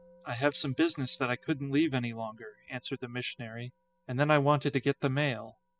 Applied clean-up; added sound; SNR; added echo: classical method spectral subtraction.